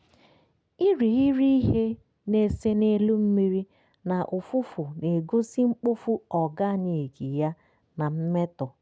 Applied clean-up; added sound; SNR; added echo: none; none; none; none.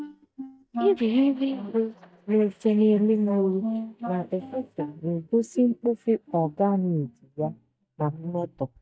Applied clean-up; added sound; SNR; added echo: neural mask model DeepFilterNet 3.